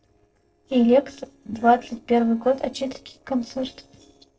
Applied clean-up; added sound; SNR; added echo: neural separator model SepFormer DNS4.